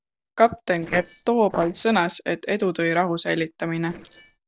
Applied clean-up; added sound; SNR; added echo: neural separator model SepFormer DNS4.